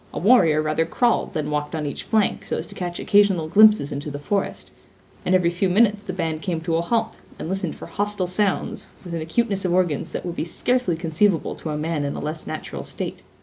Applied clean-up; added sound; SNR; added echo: none; none; none; none.